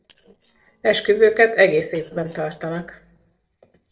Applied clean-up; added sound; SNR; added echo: neural separator model SepFormer DNS4.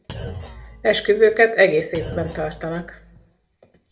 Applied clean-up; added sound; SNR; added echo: none; Thump, thud; 15 dB; reverberation time 0.4 s.